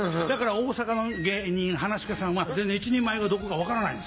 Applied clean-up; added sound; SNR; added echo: none; none; none; none.